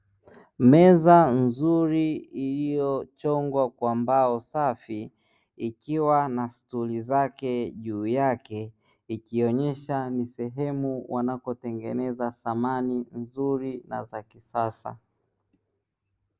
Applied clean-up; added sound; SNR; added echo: none; none; none; none.